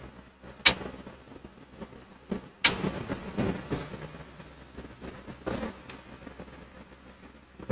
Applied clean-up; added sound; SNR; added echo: neural mask model RNNoise.